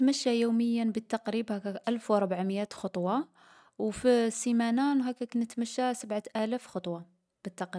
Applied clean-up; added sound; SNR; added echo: none; none; none; none.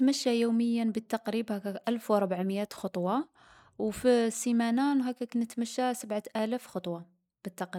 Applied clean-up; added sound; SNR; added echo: neural mask model Resemble Enhance denoiser.